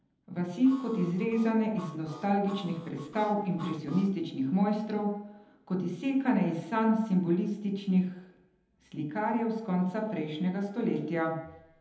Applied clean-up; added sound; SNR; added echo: none; Harmonica; 19 dB; reverberation time 0.8 s.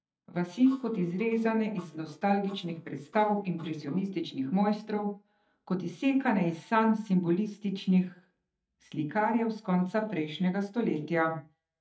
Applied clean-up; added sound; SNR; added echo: neural mask model DeepFilterNet 3.